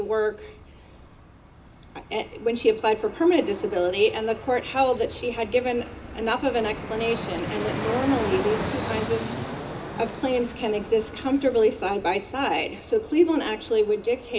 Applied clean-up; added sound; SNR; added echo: none; Fixed-wing aircraft, airplane; 10 dB; reverberation time 0.2 s.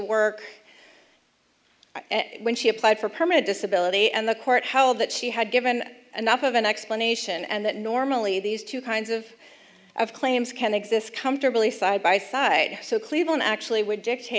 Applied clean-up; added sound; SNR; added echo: none; none; none; none.